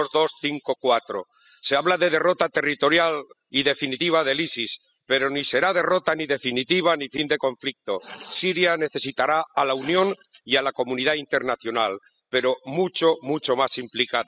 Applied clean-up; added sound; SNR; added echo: classical method spectral subtraction.